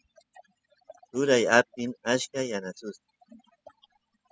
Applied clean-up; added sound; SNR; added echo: classical method spectral subtraction.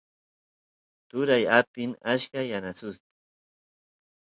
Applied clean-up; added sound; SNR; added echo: none; none; none; none.